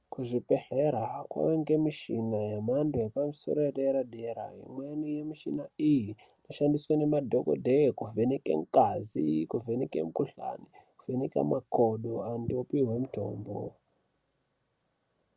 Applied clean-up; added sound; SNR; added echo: none; none; none; none.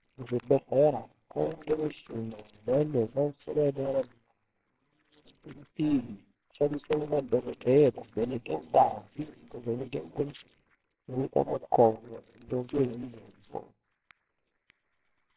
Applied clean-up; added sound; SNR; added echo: neural separator model SepFormer WHAMR!.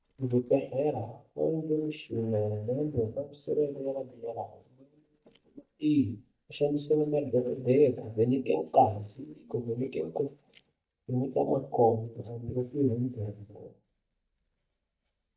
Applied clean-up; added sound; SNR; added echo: neural mask model DeepFilterNet 3.